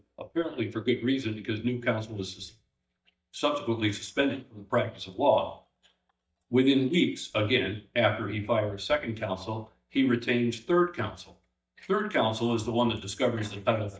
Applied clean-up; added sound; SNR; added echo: neural mask model DeepFilterNet 3.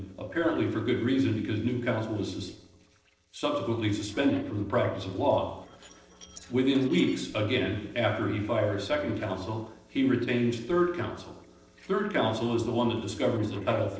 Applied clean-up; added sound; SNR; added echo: neural separator model SepFormer DNS4.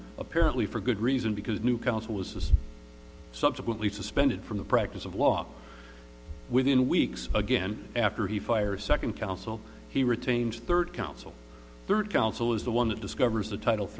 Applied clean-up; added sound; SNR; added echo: none; none; none; none.